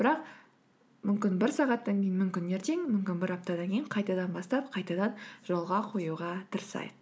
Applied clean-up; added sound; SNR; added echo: none; none; none; none.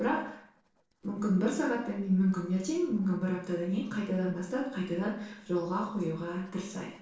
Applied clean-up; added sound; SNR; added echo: neural separator model SepFormer DNS4.